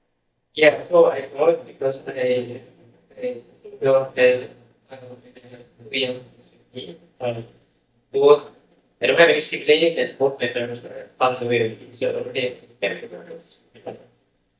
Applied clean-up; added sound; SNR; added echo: neural mask model DeepFilterNet 3.